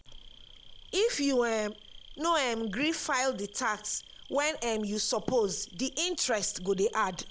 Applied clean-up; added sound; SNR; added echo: none; Insect; 18 dB; none.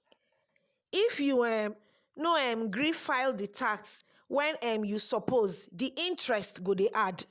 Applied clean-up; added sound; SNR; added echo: none; none; none; none.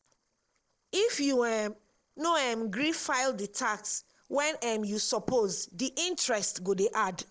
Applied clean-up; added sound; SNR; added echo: neural separator model SepFormer DNS4.